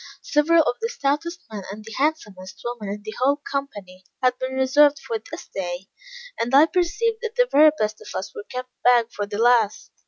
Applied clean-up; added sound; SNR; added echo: none; none; none; none.